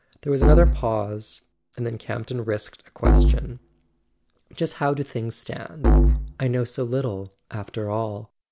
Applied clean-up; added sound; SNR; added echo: none; Musical instrument; -4 dB; none.